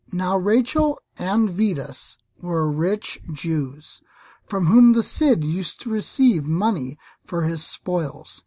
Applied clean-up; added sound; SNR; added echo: none; none; none; none.